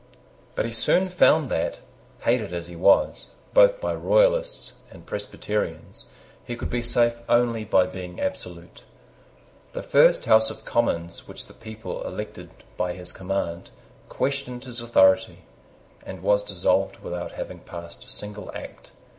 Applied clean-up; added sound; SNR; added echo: none; Bass drum; 15 dB; none.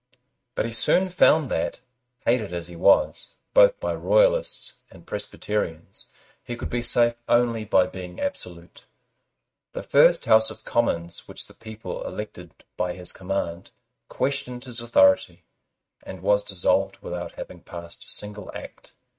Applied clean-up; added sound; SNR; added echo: neural mask model RNNoise.